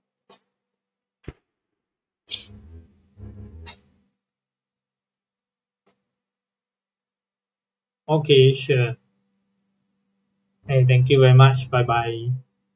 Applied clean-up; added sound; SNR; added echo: neural mask model RNNoise.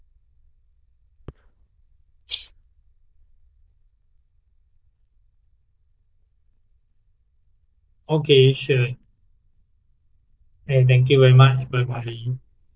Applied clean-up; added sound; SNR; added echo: neural diffusion model UNIVERSE++.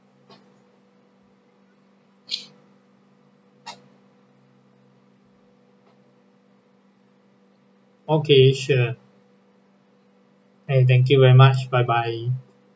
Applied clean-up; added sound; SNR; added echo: none; none; none; none.